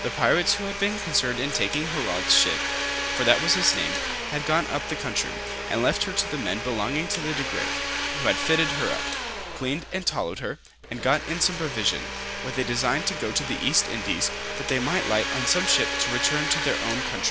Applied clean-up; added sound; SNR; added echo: none; Domestic sounds, home sounds; 3 dB; none.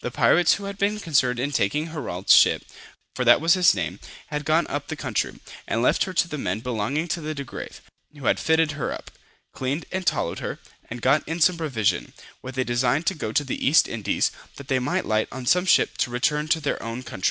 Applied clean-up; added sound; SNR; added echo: none; none; none; none.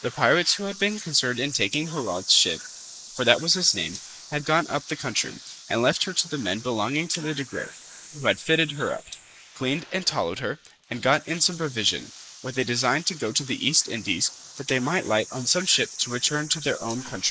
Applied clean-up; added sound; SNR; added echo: neural mask model Resemble Enhance denoiser.